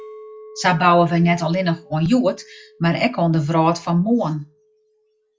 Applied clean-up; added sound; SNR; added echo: classical method log-MMSE.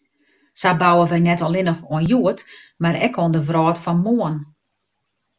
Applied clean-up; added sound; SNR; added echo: none; none; none; none.